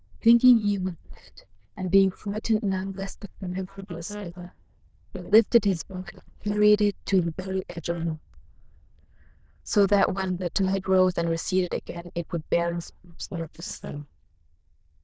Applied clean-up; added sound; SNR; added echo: neural diffusion model UNIVERSE++.